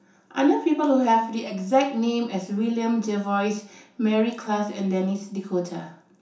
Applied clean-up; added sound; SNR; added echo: none; none; none; reverberation time 0.7 s.